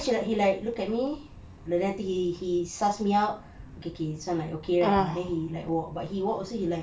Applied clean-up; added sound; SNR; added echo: none; none; none; none.